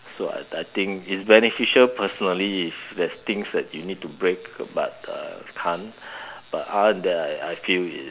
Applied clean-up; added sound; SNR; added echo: none; none; none; none.